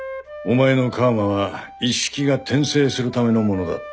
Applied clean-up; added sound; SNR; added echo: none; Wind instrument, woodwind instrument; 17 dB; none.